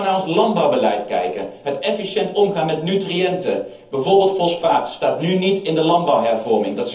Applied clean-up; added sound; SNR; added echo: none; none; none; reverberation time 0.7 s.